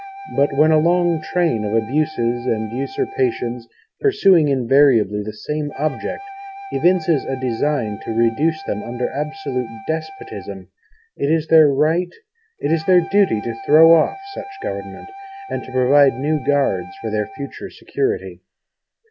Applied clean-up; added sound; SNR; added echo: none; Wind instrument, woodwind instrument; 16 dB; none.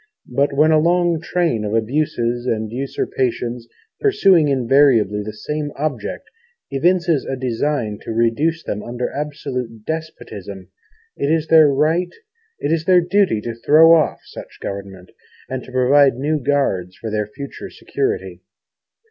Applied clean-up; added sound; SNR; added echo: none; none; none; none.